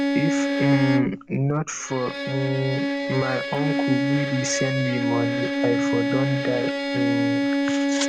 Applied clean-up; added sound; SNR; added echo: none; Bowed string instrument; -2 dB; none.